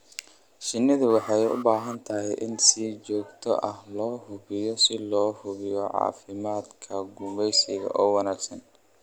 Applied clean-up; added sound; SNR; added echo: none; Alarm; 17 dB; none.